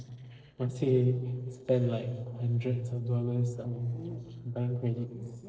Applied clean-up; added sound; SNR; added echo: neural separator model SepFormer DNS4.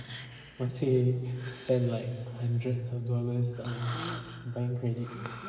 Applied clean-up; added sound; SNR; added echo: none; Breathing; 15 dB; reverberation time 2.8 s.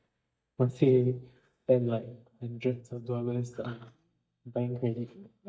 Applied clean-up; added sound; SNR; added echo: neural mask model DeepFilterNet 3.